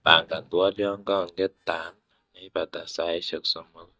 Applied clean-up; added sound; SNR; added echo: neural mask model DeepFilterNet 3.